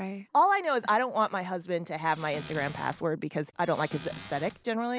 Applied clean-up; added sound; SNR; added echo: none; Squeak / Cupboard open or close; 16 dB; none.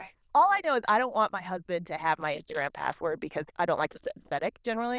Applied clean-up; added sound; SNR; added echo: neural diffusion model UNIVERSE++.